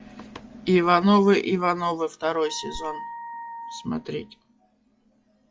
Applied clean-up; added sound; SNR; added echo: classical method log-MMSE.